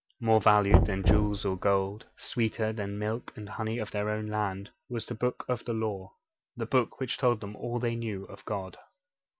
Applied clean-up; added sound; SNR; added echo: none; Knock; 0 dB; none.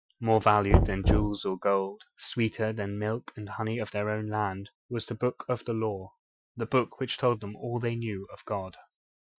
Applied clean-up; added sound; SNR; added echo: classical method Wiener filter.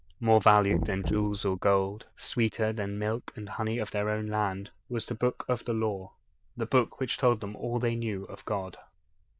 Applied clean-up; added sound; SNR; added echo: neural diffusion model UNIVERSE++.